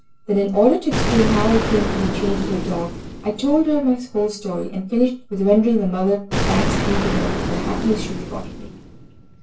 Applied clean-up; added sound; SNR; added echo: none; Explosion; 4 dB; reverberation time 0.3 s.